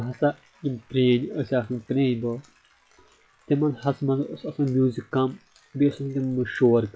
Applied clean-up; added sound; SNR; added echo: classical method log-MMSE.